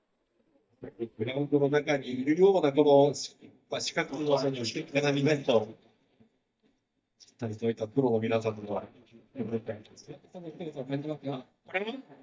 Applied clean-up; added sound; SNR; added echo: neural mask model DeepFilterNet 3.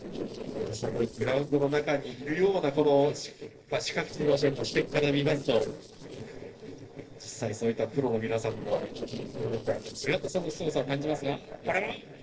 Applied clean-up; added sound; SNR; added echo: neural separator model SepFormer DNS4.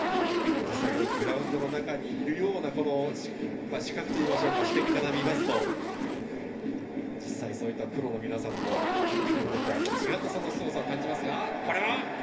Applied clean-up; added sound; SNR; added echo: none; Zipper (clothing); 2 dB; reverberation time 0.3 s.